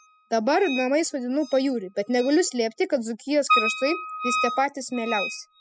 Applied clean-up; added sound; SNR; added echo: classical method spectral subtraction.